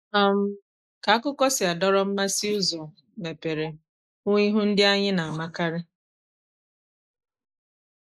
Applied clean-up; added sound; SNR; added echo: neural mask model Resemble Enhance denoiser.